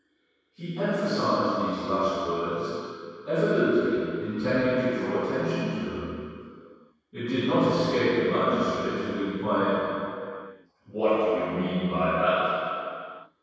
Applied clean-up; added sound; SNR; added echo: none; none; none; reverberation time 2.2 s.